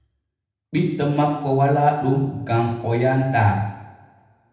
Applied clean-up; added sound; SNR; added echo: none; none; none; reverberation time 0.9 s.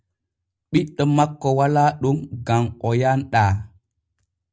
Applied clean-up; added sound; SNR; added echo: none; none; none; none.